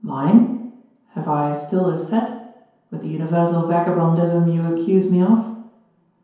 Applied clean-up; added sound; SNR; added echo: none; none; none; reverberation time 0.9 s.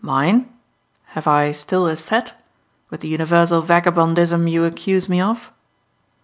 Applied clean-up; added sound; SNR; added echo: none; none; none; none.